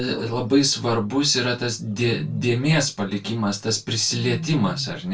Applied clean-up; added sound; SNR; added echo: none; Wild animals; 14 dB; reverberation time 0.2 s.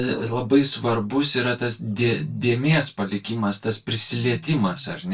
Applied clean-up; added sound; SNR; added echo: neural mask model DeepFilterNet 3.